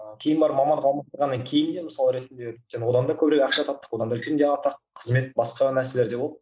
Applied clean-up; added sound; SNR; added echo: none; none; none; none.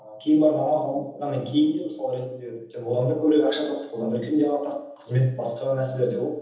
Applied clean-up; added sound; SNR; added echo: none; none; none; reverberation time 1.3 s.